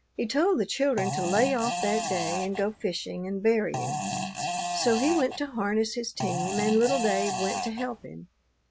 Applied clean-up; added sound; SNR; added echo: none; Fart; 4 dB; none.